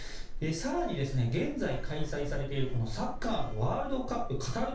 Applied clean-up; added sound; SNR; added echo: none; Sliding door; 2 dB; reverberation time 0.3 s.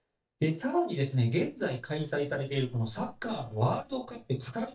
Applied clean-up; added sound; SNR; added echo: neural mask model DeepFilterNet 3.